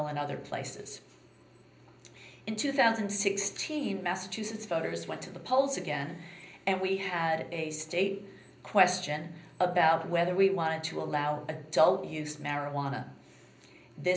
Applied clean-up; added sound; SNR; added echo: none; none; none; reverberation time 0.5 s.